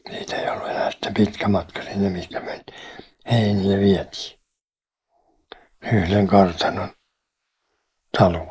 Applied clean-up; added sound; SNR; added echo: neural mask model Resemble Enhance denoiser.